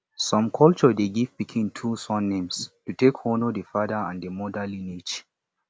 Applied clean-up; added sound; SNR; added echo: none; none; none; none.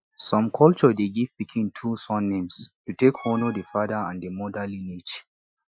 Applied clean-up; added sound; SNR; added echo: classical method Wiener filter.